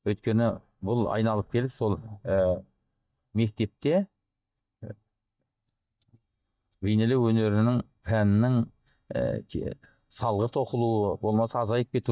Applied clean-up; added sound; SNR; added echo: neural mask model DeepFilterNet 3.